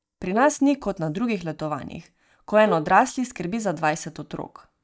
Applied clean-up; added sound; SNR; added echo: neural mask model DeepFilterNet 3.